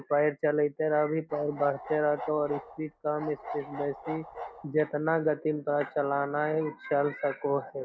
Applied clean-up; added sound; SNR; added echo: none; Bark; 12 dB; none.